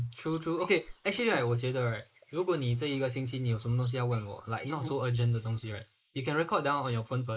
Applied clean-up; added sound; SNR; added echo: neural mask model Resemble Enhance denoiser.